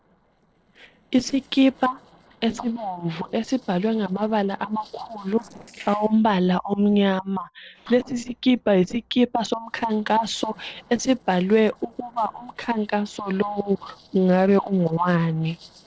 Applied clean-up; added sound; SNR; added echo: neural separator model SepFormer DNS4.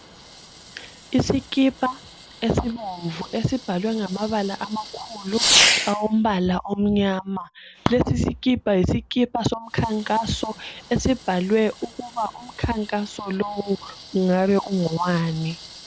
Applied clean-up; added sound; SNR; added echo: none; Fireworks; 7 dB; none.